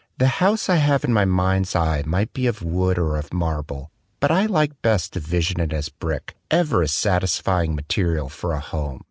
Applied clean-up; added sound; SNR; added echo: none; none; none; none.